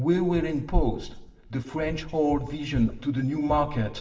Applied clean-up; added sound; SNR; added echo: none; none; none; reverberation time 0.8 s.